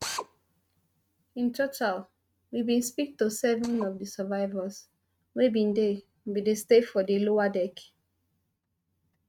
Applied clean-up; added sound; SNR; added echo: neural mask model RNNoise.